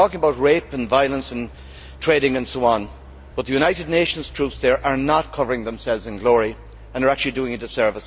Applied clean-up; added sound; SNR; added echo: none; Idling; 19 dB; none.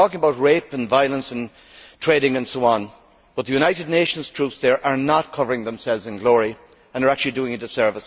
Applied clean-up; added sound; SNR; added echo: none; none; none; none.